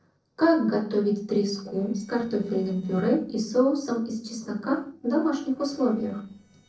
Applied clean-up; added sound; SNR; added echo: neural separator model SepFormer DNS4.